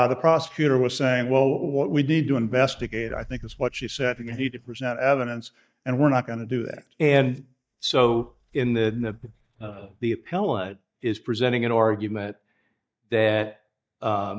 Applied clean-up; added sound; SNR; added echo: neural mask model DeepFilterNet 3.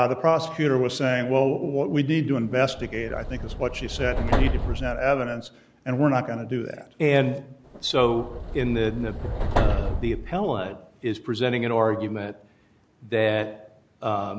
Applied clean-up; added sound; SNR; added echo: none; Subway, metro, underground; 2 dB; none.